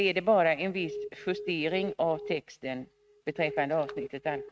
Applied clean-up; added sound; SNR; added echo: neural mask model RNNoise.